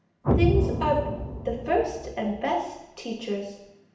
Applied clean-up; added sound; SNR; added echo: none; Explosion; 1 dB; reverberation time 0.8 s.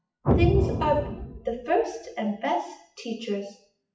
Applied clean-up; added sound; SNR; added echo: classical method WPE with log-MMSE.